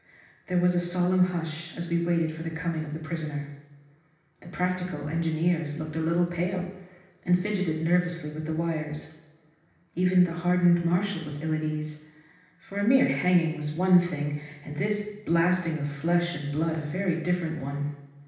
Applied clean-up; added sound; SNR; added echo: none; none; none; reverberation time 0.9 s.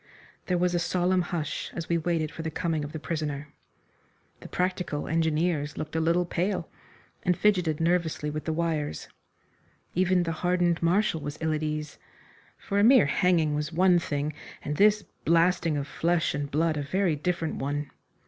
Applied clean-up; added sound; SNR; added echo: none; none; none; none.